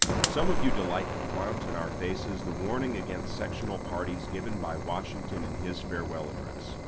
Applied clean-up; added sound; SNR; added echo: none; Fire; -3 dB; none.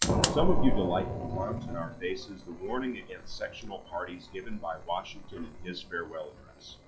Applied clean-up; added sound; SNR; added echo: classical method log-MMSE.